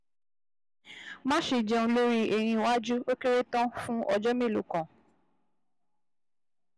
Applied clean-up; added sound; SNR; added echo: none; none; none; none.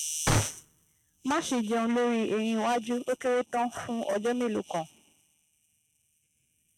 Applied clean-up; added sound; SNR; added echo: neural mask model RNNoise.